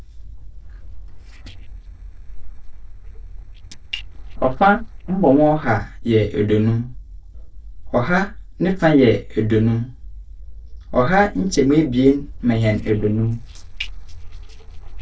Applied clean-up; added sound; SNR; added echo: neural separator model SepFormer DNS4.